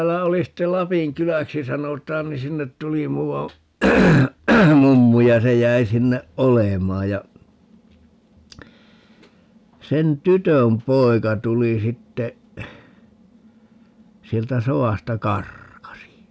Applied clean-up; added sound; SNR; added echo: none; none; none; none.